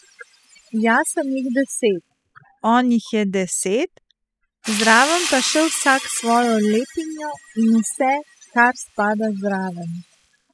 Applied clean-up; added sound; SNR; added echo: classical method spectral subtraction.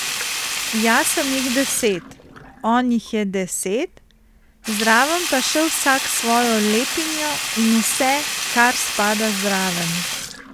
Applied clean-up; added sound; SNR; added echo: none; Sink (filling or washing); 5 dB; none.